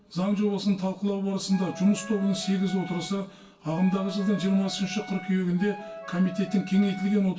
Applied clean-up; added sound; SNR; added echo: none; Wind instrument, woodwind instrument; 15 dB; reverberation time 0.1 s.